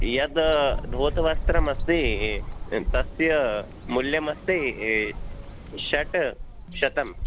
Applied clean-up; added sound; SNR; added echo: none; Bird vocalization, bird call, bird song; 4 dB; none.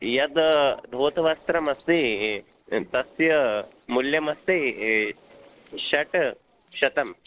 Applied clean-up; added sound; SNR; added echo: neural separator model SepFormer DNS4.